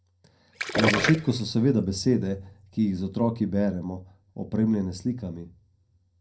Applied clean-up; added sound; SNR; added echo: none; Gurgling; 5 dB; reverberation time 0.2 s.